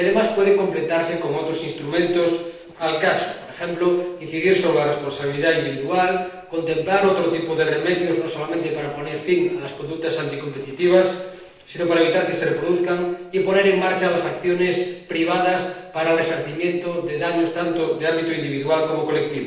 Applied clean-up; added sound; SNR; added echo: neural separator model SepFormer DNS4.